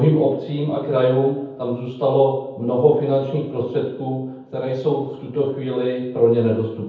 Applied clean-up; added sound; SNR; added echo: none; none; none; reverberation time 0.9 s.